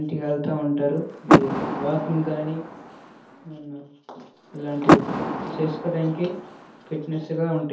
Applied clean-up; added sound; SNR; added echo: none; Door / Car; -3 dB; reverberation time 0.5 s.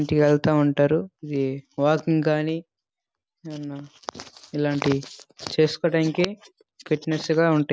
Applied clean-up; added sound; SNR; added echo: none; none; none; none.